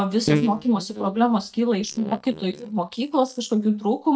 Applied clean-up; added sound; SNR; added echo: neural mask model DeepFilterNet 3.